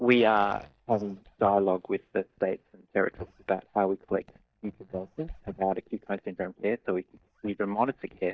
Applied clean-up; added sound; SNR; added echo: neural mask model DeepFilterNet 3.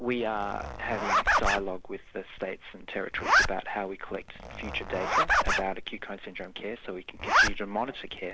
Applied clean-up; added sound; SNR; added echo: none; Zipper (clothing); -5 dB; none.